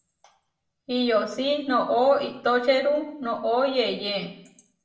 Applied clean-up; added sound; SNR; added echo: none; none; none; reverberation time 0.5 s.